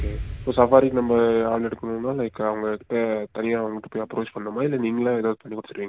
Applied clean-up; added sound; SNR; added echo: none; Explosion; 16 dB; none.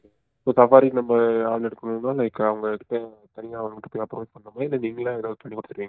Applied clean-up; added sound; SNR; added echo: neural mask model DeepFilterNet 3.